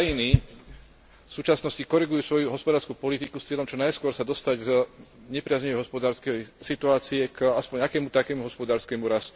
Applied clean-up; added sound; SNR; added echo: none; none; none; none.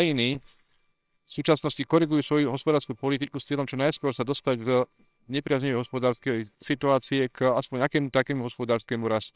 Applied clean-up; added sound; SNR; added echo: neural separator model SepFormer WHAMR!.